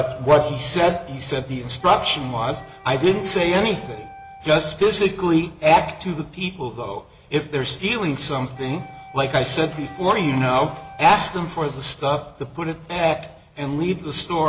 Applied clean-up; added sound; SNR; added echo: none; Wind instrument, woodwind instrument; 19 dB; none.